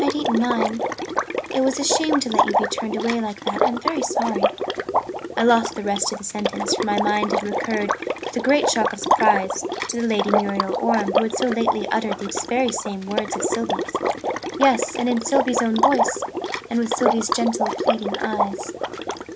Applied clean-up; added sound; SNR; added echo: none; Water / Liquid; 0 dB; none.